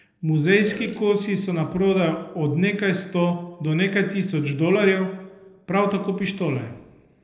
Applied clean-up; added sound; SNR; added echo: neural separator model SepFormer DNS4.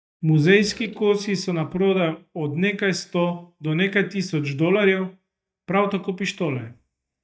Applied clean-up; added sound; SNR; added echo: neural mask model DeepFilterNet 3.